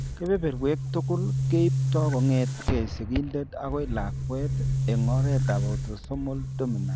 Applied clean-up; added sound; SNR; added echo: none; Boom; -2 dB; none.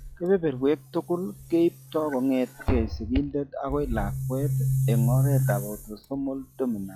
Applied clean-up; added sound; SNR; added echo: classical method log-MMSE.